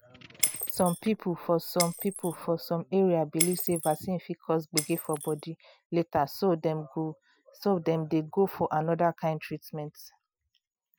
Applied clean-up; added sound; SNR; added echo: classical method Wiener filter.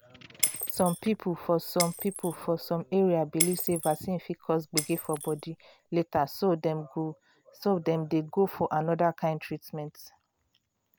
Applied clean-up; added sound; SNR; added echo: none; Shatter; 6 dB; none.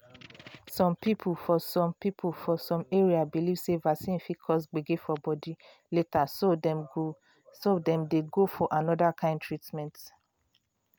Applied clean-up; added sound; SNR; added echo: none; none; none; none.